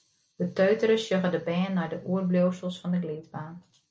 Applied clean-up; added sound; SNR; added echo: none; none; none; none.